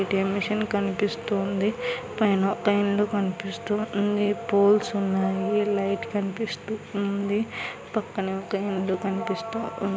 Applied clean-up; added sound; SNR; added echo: none; none; none; none.